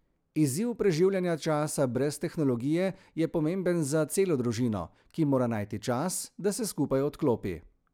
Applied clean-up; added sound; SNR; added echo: none; none; none; none.